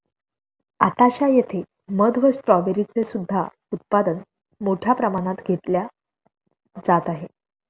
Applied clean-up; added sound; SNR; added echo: none; none; none; none.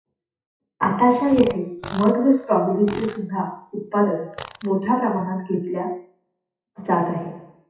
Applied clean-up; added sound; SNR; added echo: classical method WPE with log-MMSE.